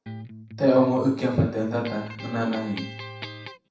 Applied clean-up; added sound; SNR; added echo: none; Electric guitar; 13 dB; reverberation time 0.7 s.